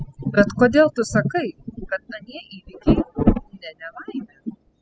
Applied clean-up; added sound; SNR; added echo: classical method spectral subtraction.